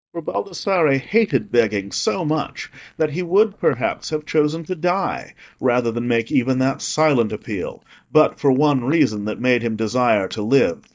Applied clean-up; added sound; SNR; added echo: neural mask model DeepFilterNet 3.